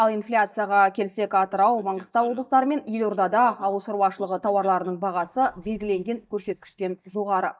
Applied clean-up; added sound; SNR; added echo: neural mask model DeepFilterNet 3.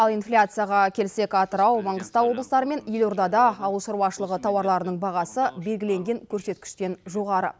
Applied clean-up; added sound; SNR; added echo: none; none; none; none.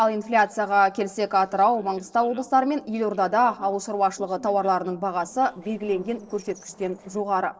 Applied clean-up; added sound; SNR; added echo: neural separator model SepFormer DNS4.